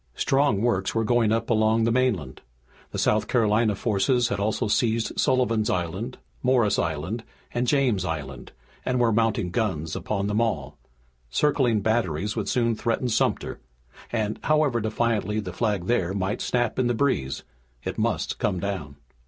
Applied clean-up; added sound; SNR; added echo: none; none; none; none.